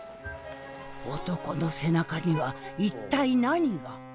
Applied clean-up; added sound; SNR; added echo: none; none; none; none.